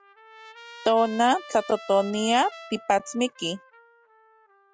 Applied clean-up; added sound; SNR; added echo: none; Trumpet; 19 dB; none.